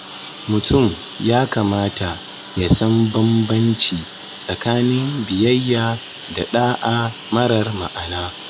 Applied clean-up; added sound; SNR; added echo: none; Engine; 14 dB; none.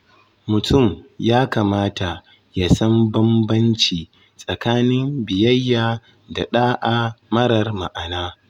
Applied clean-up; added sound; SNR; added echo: none; none; none; none.